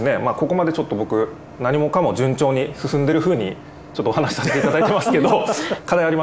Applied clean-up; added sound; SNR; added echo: none; none; none; none.